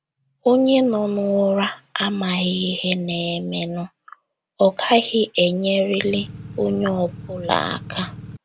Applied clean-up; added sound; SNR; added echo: none; Engine / Truck / Car; 14 dB; none.